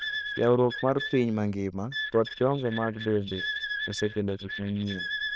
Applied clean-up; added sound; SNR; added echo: neural diffusion model UNIVERSE++.